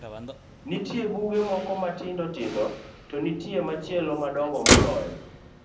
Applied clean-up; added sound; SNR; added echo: none; Motor vehicle (road); 0 dB; reverberation time 0.6 s.